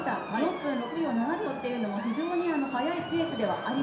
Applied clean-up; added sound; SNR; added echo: none; Motor vehicle (road) / Siren; 13 dB; reverberation time 0.7 s.